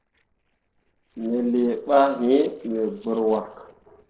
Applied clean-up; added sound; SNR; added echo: neural separator model SepFormer DNS4.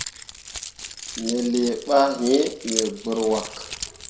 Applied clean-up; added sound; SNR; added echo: none; Keys jangling; 9 dB; reverberation time 0.5 s.